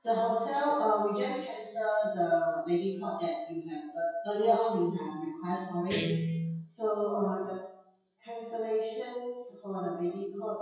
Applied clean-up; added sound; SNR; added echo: classical method WPE with log-MMSE.